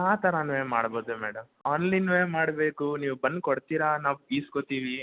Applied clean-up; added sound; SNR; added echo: none; none; none; none.